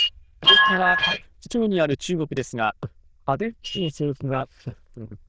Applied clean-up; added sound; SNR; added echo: neural diffusion model UNIVERSE++.